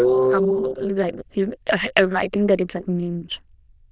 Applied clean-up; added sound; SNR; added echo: neural diffusion model UNIVERSE++.